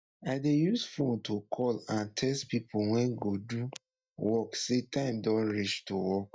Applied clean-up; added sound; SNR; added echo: neural mask model DeepFilterNet 3.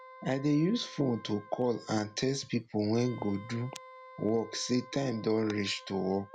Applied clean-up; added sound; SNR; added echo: none; Wind instrument, woodwind instrument; 20 dB; none.